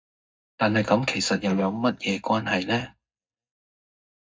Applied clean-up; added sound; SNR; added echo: neural mask model DeepFilterNet 3.